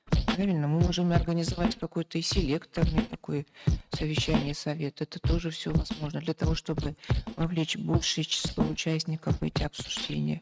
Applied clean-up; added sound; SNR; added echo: neural mask model RNNoise.